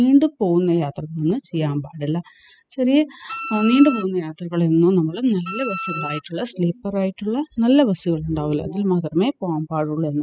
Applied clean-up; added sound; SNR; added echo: classical method spectral subtraction.